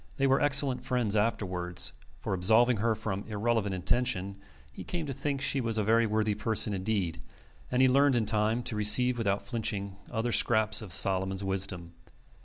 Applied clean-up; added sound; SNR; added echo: none; none; none; none.